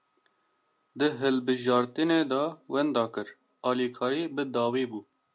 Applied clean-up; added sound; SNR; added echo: none; none; none; none.